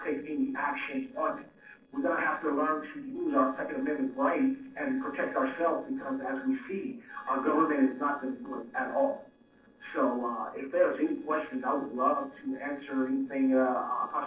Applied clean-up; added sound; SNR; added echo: neural separator model SepFormer DNS4.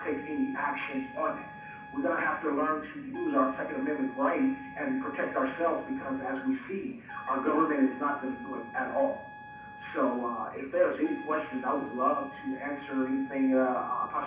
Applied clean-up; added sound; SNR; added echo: none; Trumpet; 16 dB; reverberation time 0.6 s.